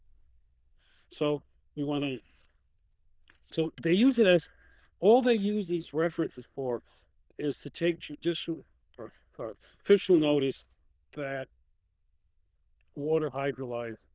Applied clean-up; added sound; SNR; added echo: neural diffusion model UNIVERSE++.